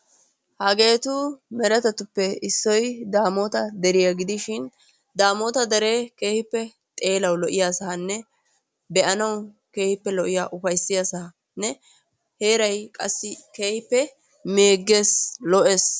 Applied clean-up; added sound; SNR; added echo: none; none; none; none.